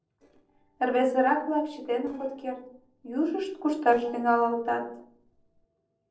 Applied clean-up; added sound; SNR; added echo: neural separator model SepFormer DNS4.